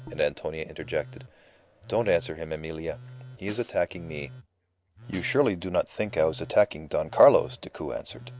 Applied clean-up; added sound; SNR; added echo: none; Snare drum + Telephone; 19 dB; none.